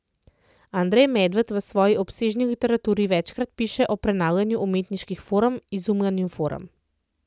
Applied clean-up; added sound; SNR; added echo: none; none; none; none.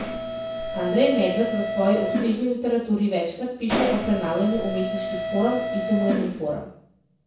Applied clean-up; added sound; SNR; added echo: none; Mechanisms; 4 dB; reverberation time 0.6 s.